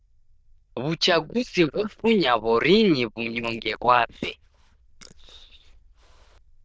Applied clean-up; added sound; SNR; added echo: neural diffusion model UNIVERSE++.